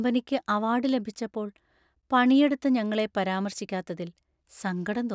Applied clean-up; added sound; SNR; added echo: none; none; none; none.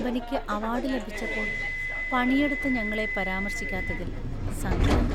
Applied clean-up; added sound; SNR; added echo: none; Subway, metro, underground; -2 dB; none.